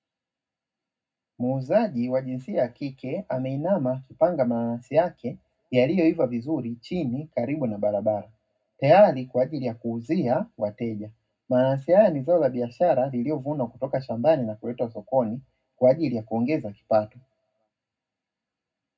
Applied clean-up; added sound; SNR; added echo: none; none; none; reverberation time 0.3 s.